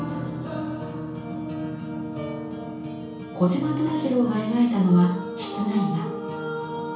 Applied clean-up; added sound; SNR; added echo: none; Strum; 17 dB; reverberation time 0.7 s.